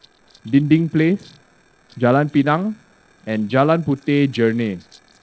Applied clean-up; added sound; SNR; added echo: neural separator model SepFormer DNS4.